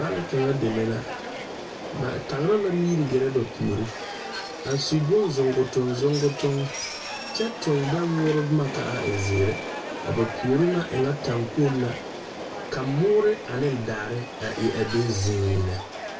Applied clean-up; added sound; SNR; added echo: none; Subway, metro, underground; 9 dB; reverberation time 0.2 s.